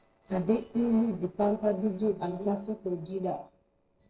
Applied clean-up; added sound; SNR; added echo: neural separator model SepFormer DNS4.